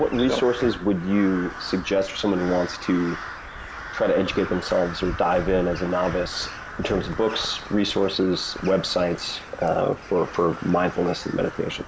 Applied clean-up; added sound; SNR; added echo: none; Crow; 12 dB; none.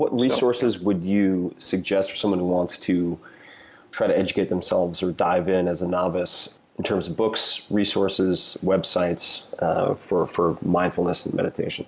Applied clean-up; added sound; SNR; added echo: none; none; none; none.